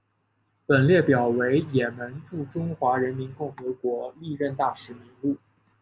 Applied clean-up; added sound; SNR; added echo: none; none; none; none.